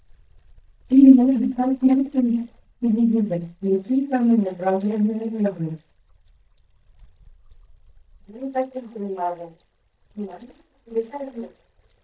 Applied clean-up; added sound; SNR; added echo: neural mask model DeepFilterNet 3.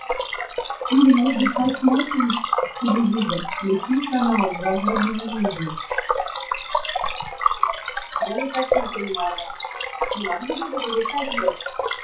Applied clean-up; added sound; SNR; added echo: classical method WPE with log-MMSE.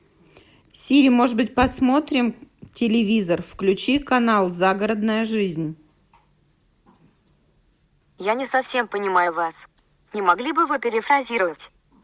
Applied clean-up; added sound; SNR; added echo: none; none; none; none.